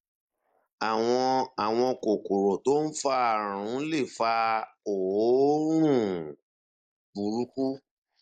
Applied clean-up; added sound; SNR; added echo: neural mask model Resemble Enhance denoiser.